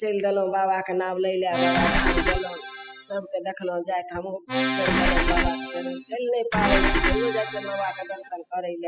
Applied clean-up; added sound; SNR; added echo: classical method spectral subtraction.